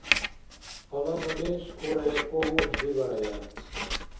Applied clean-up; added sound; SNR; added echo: none; Writing; 2 dB; reverberation time 0.7 s.